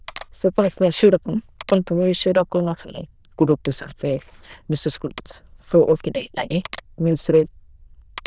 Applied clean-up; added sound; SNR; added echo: neural diffusion model UNIVERSE++.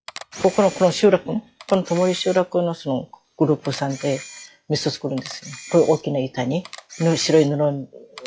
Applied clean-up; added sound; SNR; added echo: classical method log-MMSE.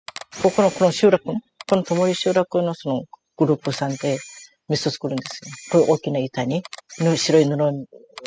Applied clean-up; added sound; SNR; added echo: classical method spectral subtraction.